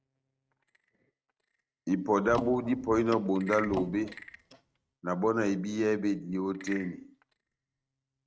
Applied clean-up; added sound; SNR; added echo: neural mask model RNNoise.